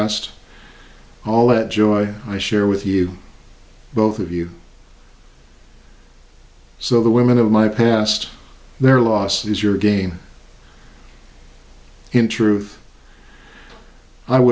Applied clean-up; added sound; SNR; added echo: none; none; none; none.